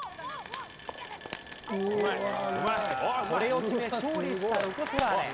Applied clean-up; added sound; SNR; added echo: none; Frying (food); 12 dB; none.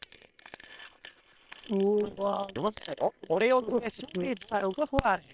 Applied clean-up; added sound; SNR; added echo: neural separator model SepFormer WHAM!.